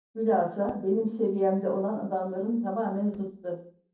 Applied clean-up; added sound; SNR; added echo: neural separator model SepFormer DNS4.